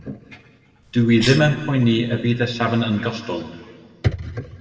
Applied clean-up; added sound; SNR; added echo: none; Cough; 15 dB; reverberation time 1.6 s.